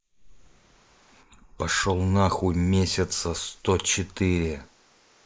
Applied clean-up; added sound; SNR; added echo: neural mask model Resemble Enhance denoiser.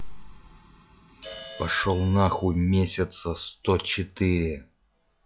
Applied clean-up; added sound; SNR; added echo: classical method log-MMSE.